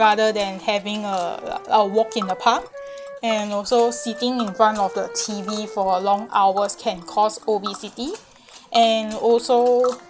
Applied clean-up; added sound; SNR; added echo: none; Tick + Wind instrument, woodwind instrument; 16 dB; none.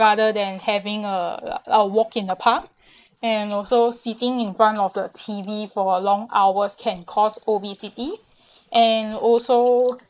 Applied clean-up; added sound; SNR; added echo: neural mask model Resemble Enhance denoiser.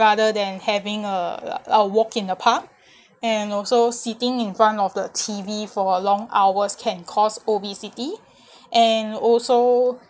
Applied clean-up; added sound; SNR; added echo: none; none; none; none.